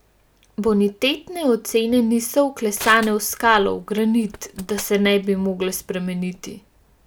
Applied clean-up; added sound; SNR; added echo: none; Crushing; 19 dB; none.